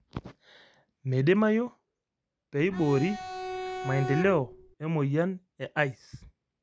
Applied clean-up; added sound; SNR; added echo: none; Bowed string instrument; 7 dB; none.